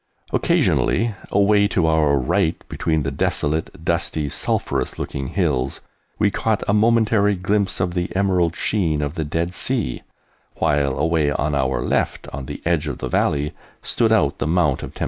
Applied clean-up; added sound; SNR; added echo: none; none; none; none.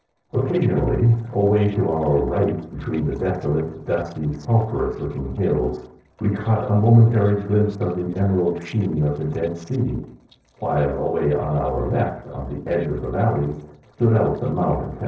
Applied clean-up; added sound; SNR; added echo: neural separator model SepFormer DNS4.